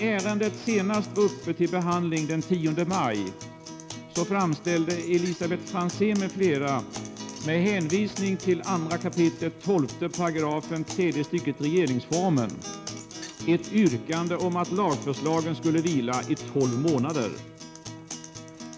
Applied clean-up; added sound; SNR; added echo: none; Acoustic guitar; 12 dB; none.